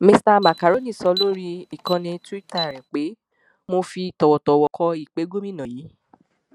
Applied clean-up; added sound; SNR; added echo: neural mask model RNNoise.